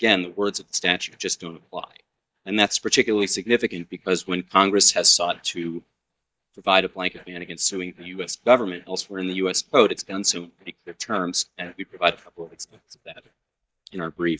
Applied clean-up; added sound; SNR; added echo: neural mask model DeepFilterNet 3.